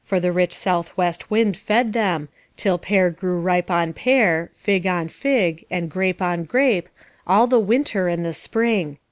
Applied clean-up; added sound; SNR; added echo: none; none; none; none.